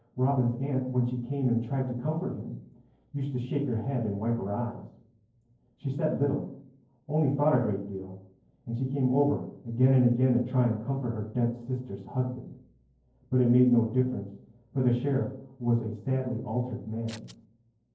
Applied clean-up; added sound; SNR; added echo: neural separator model SepFormer DNS4.